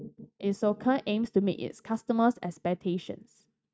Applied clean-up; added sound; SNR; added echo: neural mask model RNNoise.